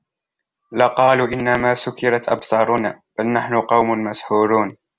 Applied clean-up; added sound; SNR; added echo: none; none; none; none.